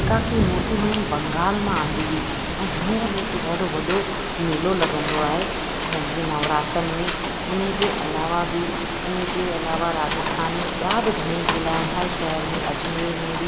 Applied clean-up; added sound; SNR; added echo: none; Rain; 0 dB; none.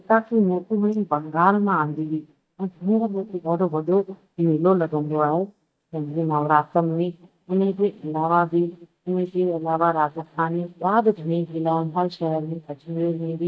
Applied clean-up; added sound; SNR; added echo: neural mask model DeepFilterNet 3.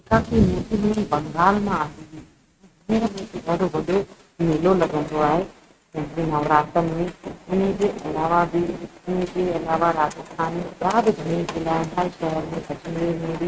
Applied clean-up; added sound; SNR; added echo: neural mask model RNNoise.